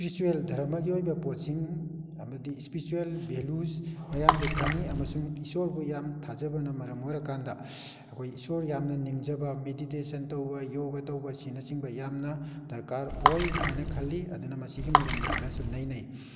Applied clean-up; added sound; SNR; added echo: none; Water / Splash, splatter; -3 dB; none.